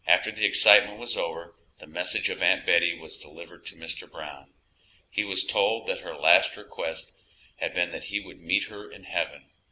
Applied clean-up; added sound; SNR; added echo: none; none; none; none.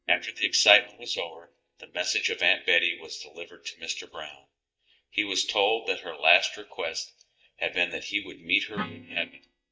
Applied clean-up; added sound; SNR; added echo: neural mask model DeepFilterNet 3.